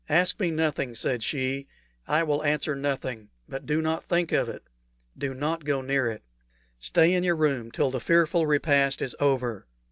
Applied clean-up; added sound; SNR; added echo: none; none; none; none.